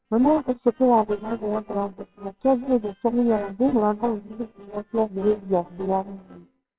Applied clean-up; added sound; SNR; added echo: neural separator model SepFormer WHAMR!.